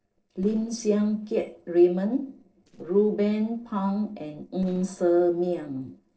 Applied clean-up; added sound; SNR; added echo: neural separator model SepFormer DNS4.